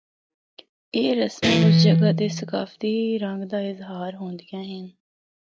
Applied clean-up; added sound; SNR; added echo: none; Guitar; -4 dB; none.